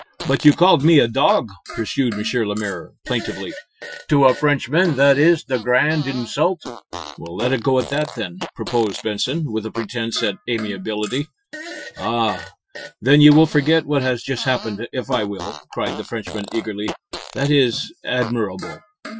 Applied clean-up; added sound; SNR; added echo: classical method Wiener filter.